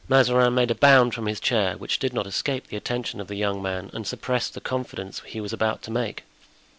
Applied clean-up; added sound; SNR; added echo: none; none; none; none.